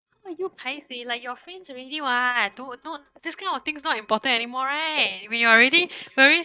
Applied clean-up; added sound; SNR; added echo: neural mask model DeepFilterNet 3.